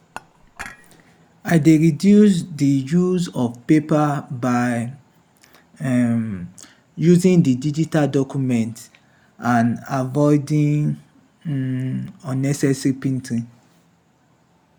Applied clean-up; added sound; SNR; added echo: none; Dishes, pots, and pans / Chink, clink; 19 dB; none.